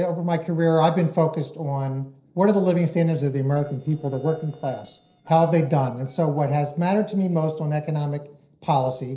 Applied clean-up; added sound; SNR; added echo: neural separator model SepFormer DNS4.